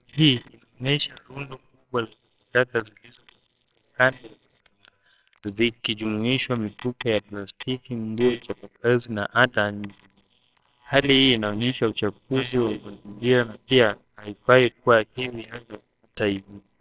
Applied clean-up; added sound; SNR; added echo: neural separator model SepFormer WHAMR!.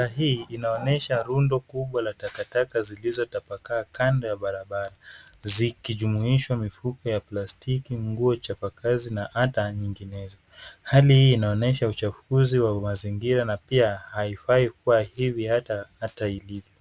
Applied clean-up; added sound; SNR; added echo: none; none; none; none.